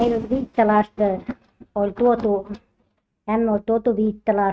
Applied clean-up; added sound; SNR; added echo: neural mask model RNNoise.